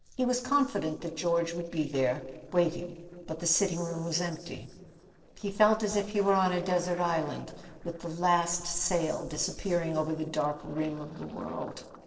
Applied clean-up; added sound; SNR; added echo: neural separator model SepFormer DNS4.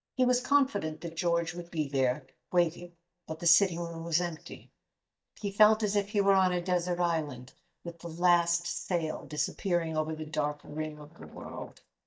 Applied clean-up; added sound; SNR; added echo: neural mask model DeepFilterNet 3.